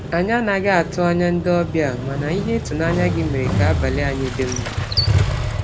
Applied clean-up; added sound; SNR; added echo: none; Motorcycle; 1 dB; none.